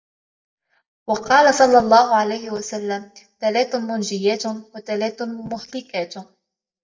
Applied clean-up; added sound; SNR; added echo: neural mask model DeepFilterNet 3.